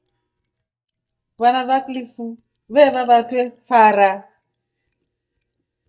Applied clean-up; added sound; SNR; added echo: neural mask model DeepFilterNet 3.